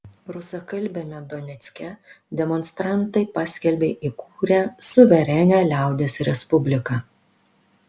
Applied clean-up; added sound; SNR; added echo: none; none; none; none.